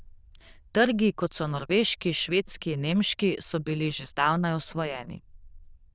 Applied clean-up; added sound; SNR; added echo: neural diffusion model UNIVERSE++.